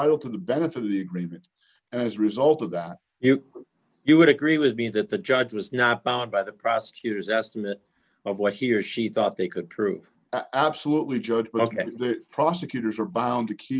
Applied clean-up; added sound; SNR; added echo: none; none; none; none.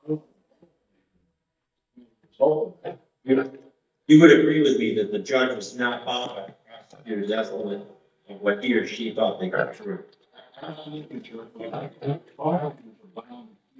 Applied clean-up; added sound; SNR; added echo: neural mask model DeepFilterNet 3.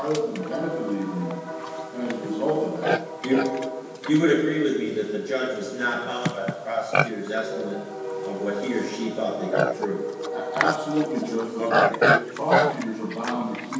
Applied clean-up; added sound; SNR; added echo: none; Livestock, farm animals, working animals; 1 dB; reverberation time 1.2 s.